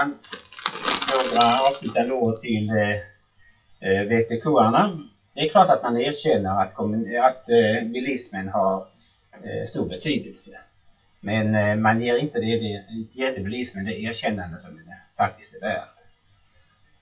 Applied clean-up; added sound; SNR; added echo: classical method WPE with log-MMSE.